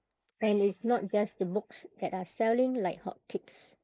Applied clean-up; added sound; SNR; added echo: neural mask model Resemble Enhance denoiser.